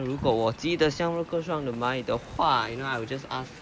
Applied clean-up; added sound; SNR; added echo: none; Wind; 15 dB; none.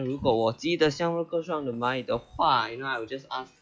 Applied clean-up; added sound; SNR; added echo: classical method log-MMSE.